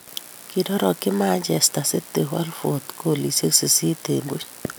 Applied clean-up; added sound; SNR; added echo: none; none; none; none.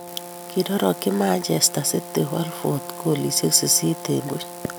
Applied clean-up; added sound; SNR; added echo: none; Brass instrument; 14 dB; none.